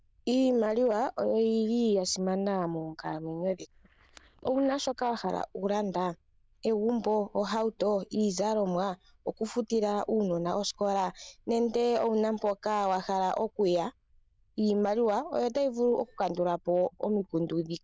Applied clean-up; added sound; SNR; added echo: neural diffusion model UNIVERSE++.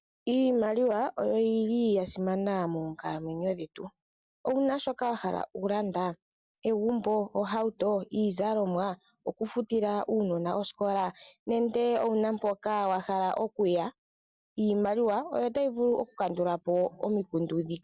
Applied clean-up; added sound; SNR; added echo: none; none; none; none.